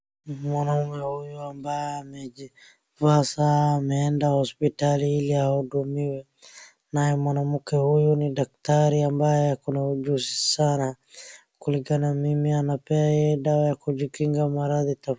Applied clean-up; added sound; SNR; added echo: none; none; none; none.